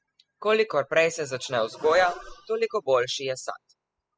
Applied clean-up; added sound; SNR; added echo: classical method spectral subtraction.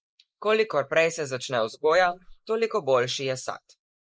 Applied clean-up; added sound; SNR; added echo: neural mask model Resemble Enhance denoiser.